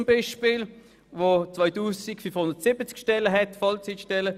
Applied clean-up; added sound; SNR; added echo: none; none; none; none.